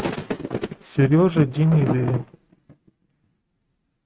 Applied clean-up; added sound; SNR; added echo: neural mask model RNNoise.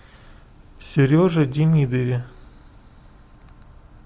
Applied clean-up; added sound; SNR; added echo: none; none; none; none.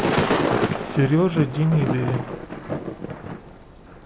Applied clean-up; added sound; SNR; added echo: none; Thunder / Rain; 1 dB; none.